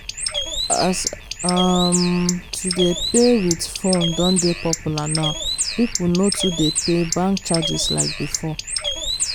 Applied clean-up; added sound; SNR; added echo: none; Bird; 4 dB; none.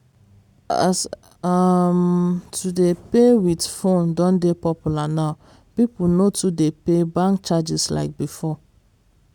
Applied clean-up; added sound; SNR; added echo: none; none; none; none.